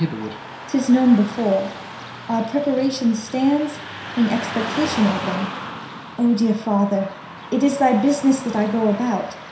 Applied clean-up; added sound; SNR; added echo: none; Car passing by / Traffic noise, roadway noise; 12 dB; reverberation time 0.7 s.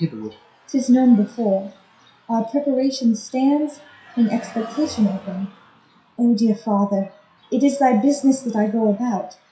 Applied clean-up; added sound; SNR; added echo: classical method WPE with log-MMSE.